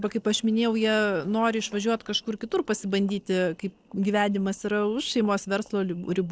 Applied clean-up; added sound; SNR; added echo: neural separator model SepFormer DNS4.